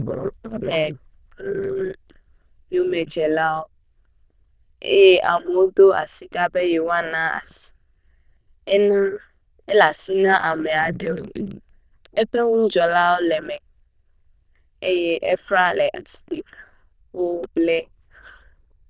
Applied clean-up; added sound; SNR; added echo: neural diffusion model UNIVERSE++.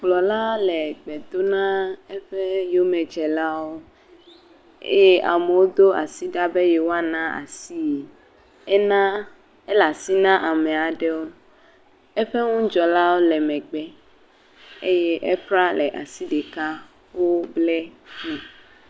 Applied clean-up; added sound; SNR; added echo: none; none; none; none.